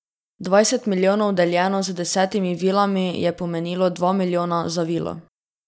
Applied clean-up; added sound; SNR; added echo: none; none; none; none.